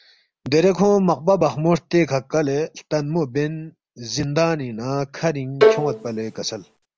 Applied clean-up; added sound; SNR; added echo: none; Bowed string instrument; -1 dB; none.